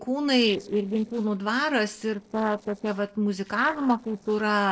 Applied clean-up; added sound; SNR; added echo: neural separator model SepFormer DNS4.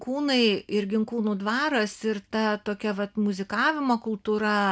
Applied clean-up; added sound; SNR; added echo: none; none; none; none.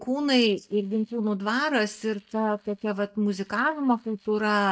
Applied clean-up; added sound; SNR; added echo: neural mask model DeepFilterNet 3.